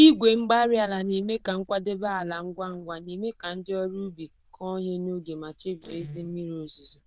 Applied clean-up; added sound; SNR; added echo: neural diffusion model UNIVERSE++.